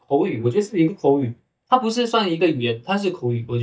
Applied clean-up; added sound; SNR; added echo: neural mask model DeepFilterNet 3.